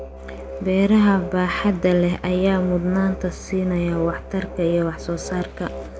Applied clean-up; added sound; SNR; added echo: none; Musical instrument; 13 dB; none.